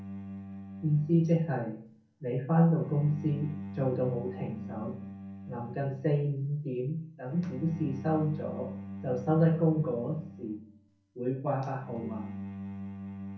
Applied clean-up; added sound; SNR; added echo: none; Bowed string instrument; 12 dB; reverberation time 0.5 s.